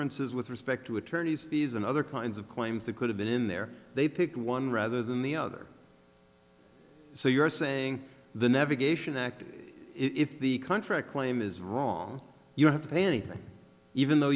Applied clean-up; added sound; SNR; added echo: none; none; none; none.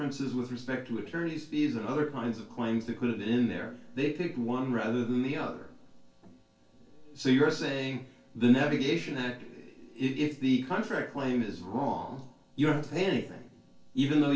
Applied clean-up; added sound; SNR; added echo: neural separator model SepFormer DNS4.